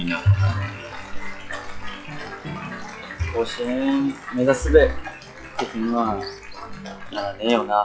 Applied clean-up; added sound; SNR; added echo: classical method log-MMSE.